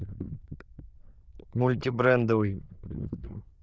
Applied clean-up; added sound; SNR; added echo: neural diffusion model UNIVERSE++.